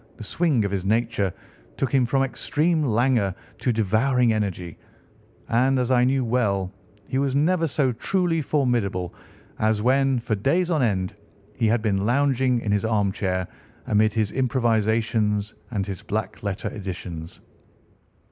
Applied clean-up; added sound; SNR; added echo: none; none; none; none.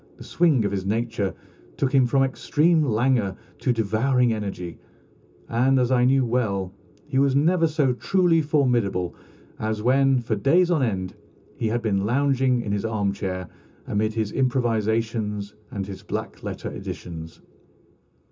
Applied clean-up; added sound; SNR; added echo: none; none; none; reverberation time 0.2 s.